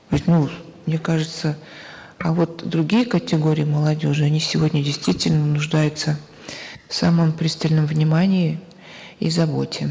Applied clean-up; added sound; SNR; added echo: neural mask model Resemble Enhance denoiser.